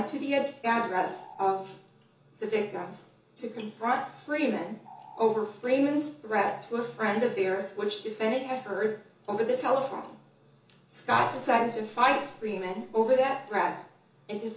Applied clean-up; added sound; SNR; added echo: none; Bird; 19 dB; reverberation time 0.7 s.